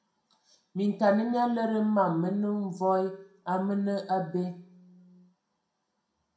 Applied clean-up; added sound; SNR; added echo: none; none; none; reverberation time 0.5 s.